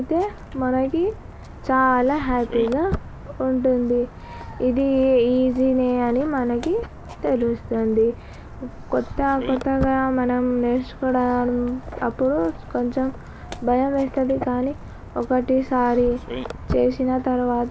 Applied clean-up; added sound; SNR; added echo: none; Walk, footsteps; 13 dB; none.